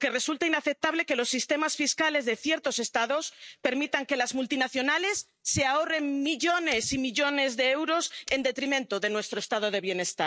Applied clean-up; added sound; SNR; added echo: neural mask model RNNoise.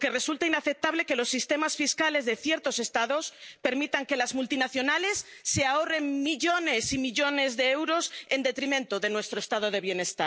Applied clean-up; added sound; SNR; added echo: none; none; none; none.